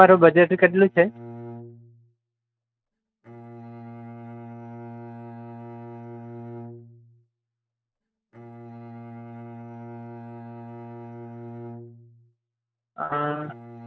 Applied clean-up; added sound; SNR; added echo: neural mask model RNNoise.